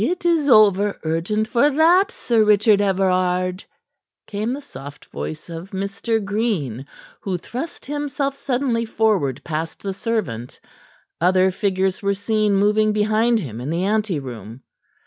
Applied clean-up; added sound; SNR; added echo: none; none; none; none.